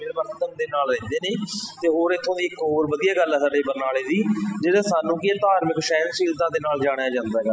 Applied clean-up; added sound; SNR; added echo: classical method spectral subtraction.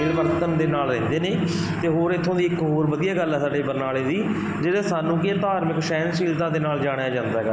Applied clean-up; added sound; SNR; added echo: none; Piano; 13 dB; none.